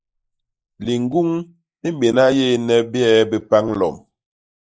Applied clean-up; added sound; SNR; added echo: neural mask model Resemble Enhance denoiser.